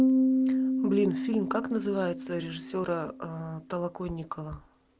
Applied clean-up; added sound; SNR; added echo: none; Piano; -2 dB; none.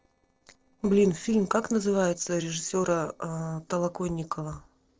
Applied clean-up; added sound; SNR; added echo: neural separator model SepFormer DNS4.